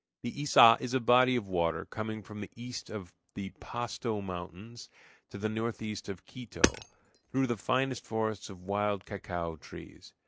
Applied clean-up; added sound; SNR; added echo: none; Hammer; 5 dB; none.